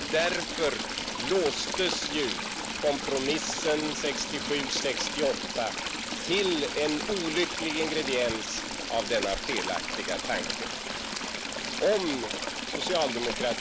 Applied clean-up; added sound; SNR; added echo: none; Stream / Trickle, dribble; 3 dB; none.